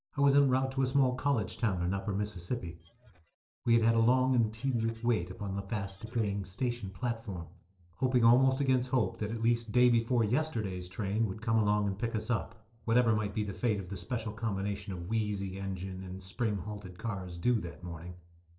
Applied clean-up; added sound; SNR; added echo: neural separator model SepFormer DNS4.